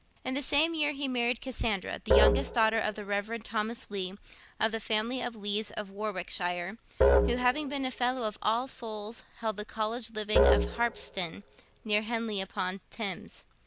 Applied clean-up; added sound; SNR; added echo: none; Musical instrument; -1 dB; none.